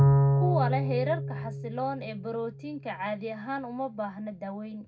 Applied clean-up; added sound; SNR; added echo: none; Bowed string instrument; -4 dB; reverberation time 0.3 s.